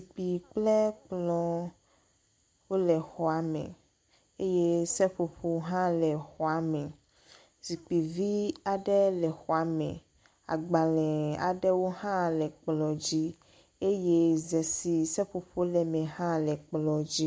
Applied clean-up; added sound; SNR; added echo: none; none; none; none.